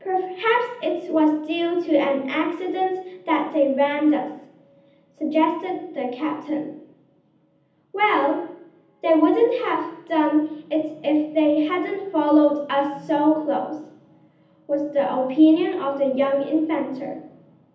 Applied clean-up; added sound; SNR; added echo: none; none; none; reverberation time 0.8 s.